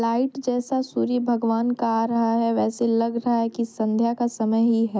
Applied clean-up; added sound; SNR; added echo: none; none; none; none.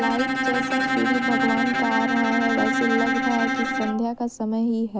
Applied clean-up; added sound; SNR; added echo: none; Bowed string instrument; -1 dB; none.